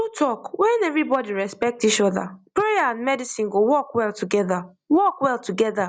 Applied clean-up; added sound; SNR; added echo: none; none; none; none.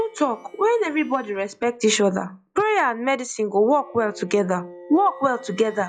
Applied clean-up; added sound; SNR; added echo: classical method log-MMSE.